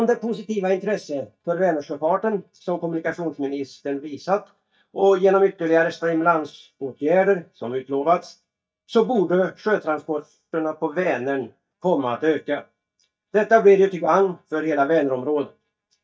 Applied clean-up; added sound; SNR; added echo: neural mask model DeepFilterNet 3.